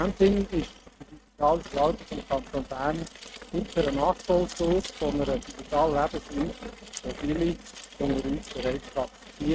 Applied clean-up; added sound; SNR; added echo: neural mask model RNNoise.